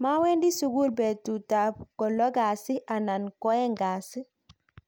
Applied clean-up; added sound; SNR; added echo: none; none; none; none.